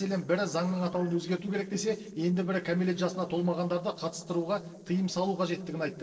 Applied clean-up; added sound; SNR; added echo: neural separator model SepFormer DNS4.